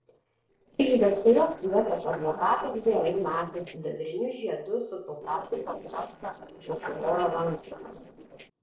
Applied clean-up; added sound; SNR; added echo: neural separator model SepFormer DNS4.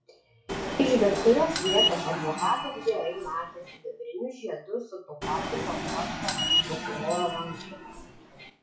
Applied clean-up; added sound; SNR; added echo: classical method WPE with log-MMSE.